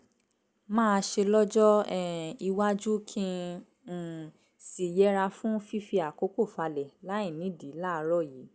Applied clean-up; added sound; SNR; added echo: none; none; none; none.